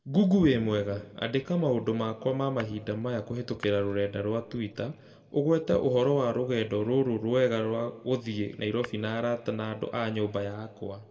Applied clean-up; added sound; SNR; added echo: none; Tap / Glass; 19 dB; reverberation time 1.1 s.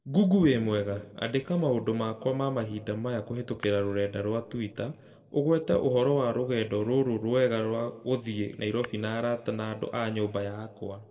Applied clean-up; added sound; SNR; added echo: neural separator model SepFormer DNS4.